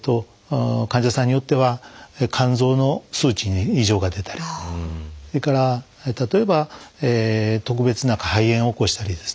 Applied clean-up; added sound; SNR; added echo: none; none; none; none.